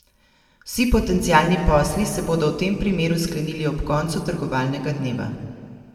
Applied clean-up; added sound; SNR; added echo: none; none; none; reverberation time 1.9 s.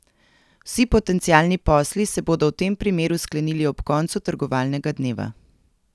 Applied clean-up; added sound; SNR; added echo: none; none; none; none.